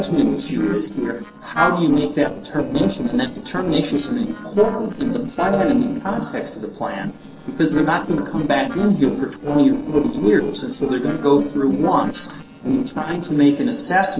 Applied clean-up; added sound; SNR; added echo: neural separator model SepFormer DNS4.